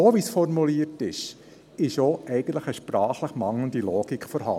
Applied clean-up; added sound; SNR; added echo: none; none; none; none.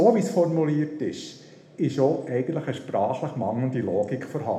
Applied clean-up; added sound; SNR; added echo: none; none; none; reverberation time 0.9 s.